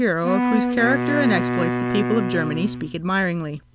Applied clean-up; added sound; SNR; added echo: none; Wind instrument, woodwind instrument; 2 dB; none.